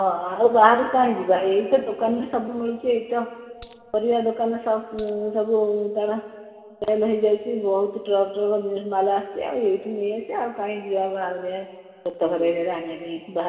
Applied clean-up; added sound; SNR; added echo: none; Coin (dropping); 18 dB; reverberation time 2.2 s.